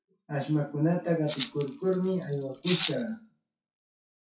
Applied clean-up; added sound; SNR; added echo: classical method WPE with log-MMSE.